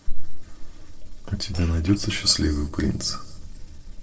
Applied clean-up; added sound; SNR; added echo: neural separator model SepFormer DNS4.